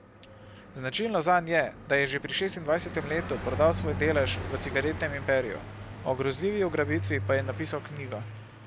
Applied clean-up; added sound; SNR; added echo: none; Car passing by; 8 dB; none.